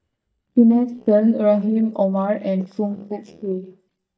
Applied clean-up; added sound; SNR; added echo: neural mask model DeepFilterNet 3.